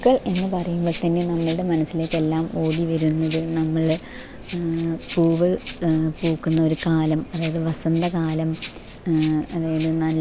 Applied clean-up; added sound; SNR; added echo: none; Rattle (instrument); 17 dB; none.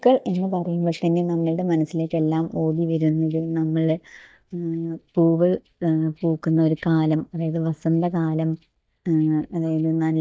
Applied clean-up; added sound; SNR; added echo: neural mask model DeepFilterNet 3.